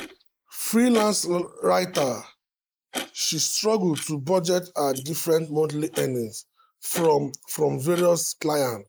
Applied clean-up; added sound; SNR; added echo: neural mask model Resemble Enhance denoiser.